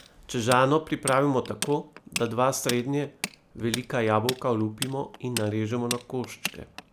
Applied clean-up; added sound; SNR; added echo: none; Tools; 11 dB; none.